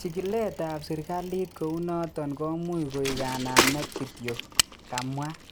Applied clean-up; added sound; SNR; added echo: none; Bicycle; 1 dB; none.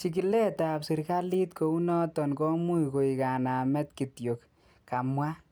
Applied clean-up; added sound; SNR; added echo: none; none; none; none.